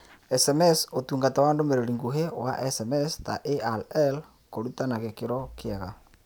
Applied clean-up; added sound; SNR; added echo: none; none; none; none.